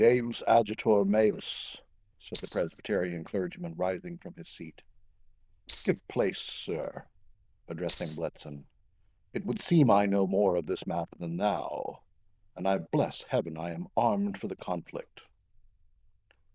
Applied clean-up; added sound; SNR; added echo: neural diffusion model UNIVERSE++.